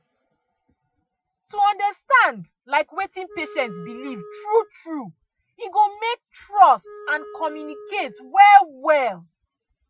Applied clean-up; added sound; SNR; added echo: classical method Wiener filter.